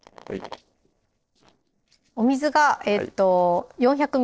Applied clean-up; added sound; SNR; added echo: neural separator model SepFormer DNS4.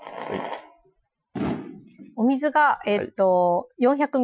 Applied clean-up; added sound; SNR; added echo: classical method Wiener filter.